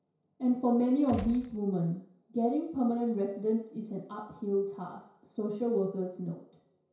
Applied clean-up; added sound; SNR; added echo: none; Gunshot, gunfire; 8 dB; reverberation time 0.6 s.